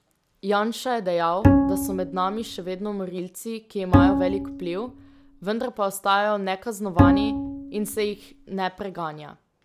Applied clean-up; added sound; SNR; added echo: none; Bowed string instrument; -4 dB; none.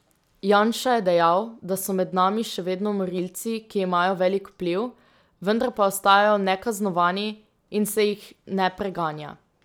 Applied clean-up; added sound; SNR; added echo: none; none; none; none.